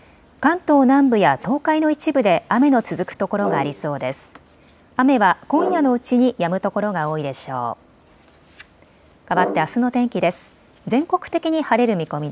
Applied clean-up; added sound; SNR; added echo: none; Brass instrument; 10 dB; none.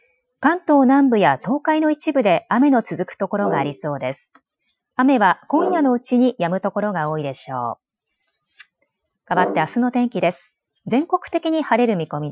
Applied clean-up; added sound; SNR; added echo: classical method Wiener filter.